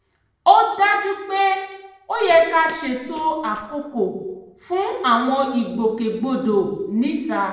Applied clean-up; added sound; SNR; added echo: neural separator model SepFormer DNS4.